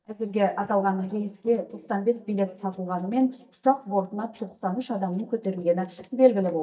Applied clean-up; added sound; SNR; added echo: neural mask model DeepFilterNet 3.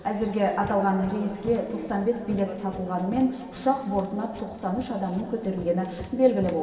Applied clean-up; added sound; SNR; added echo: none; Run; 17 dB; reverberation time 2.4 s.